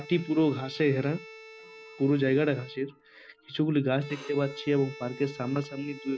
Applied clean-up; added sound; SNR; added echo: none; Bowed string instrument; 18 dB; none.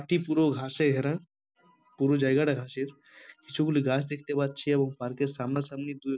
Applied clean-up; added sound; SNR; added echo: none; none; none; none.